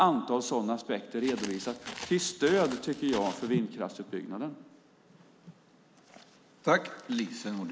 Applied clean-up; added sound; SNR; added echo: none; Walk, footsteps; 12 dB; none.